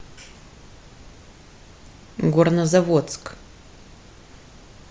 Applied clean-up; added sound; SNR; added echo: none; none; none; none.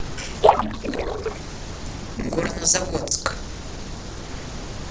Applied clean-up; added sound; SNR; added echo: neural separator model SepFormer DNS4.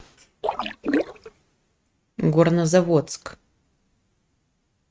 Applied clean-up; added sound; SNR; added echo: neural mask model RNNoise.